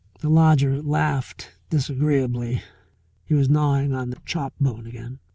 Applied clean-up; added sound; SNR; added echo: none; none; none; none.